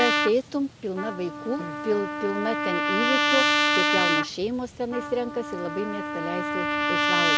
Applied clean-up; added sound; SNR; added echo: none; Trumpet; -3 dB; none.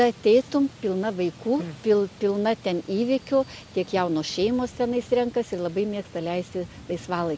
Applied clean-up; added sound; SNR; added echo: none; none; none; none.